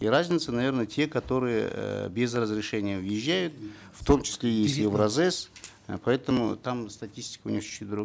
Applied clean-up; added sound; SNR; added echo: none; none; none; none.